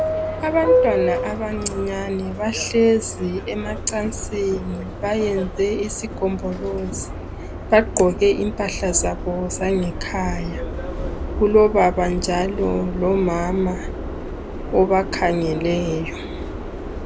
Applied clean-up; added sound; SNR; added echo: none; Subway, metro, underground; 5 dB; none.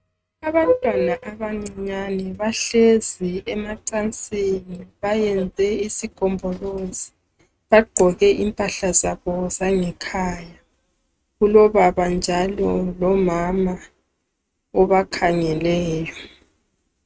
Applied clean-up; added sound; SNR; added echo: neural mask model RNNoise.